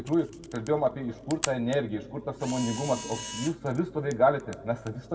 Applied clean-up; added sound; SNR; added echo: none; Camera; 13 dB; reverberation time 1.1 s.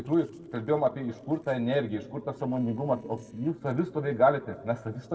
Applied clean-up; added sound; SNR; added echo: neural separator model SepFormer DNS4.